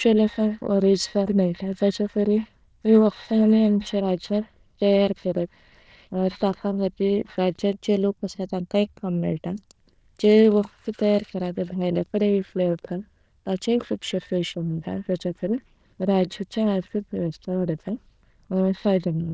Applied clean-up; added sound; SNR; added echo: neural diffusion model UNIVERSE++.